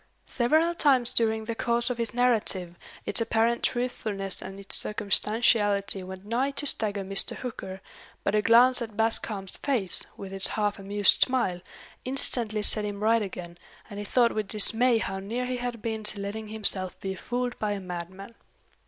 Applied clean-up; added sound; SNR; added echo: none; none; none; none.